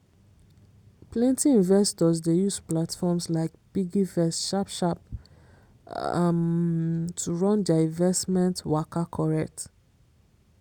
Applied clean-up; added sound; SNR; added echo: none; none; none; none.